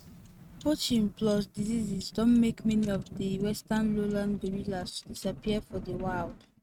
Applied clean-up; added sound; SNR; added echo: neural mask model RNNoise.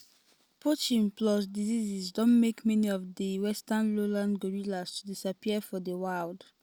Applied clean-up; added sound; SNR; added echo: none; none; none; none.